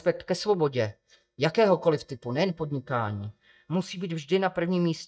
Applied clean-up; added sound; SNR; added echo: neural mask model DeepFilterNet 3.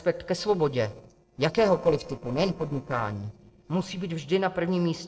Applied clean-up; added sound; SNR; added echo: neural separator model SepFormer DNS4.